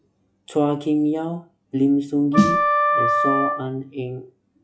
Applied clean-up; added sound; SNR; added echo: classical method log-MMSE.